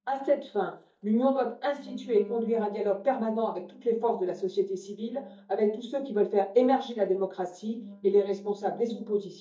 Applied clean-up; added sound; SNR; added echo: neural mask model DeepFilterNet 3.